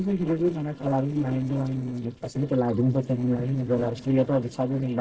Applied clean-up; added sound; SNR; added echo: neural separator model SepFormer DNS4.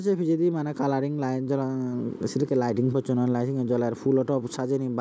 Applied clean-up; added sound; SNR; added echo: none; none; none; none.